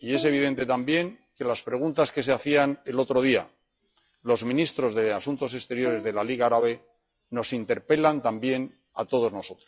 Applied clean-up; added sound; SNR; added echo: classical method log-MMSE.